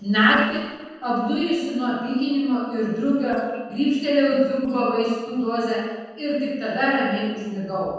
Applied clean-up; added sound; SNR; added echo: neural separator model SepFormer DNS4.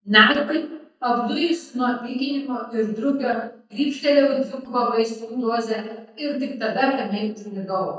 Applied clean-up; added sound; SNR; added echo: neural mask model DeepFilterNet 3.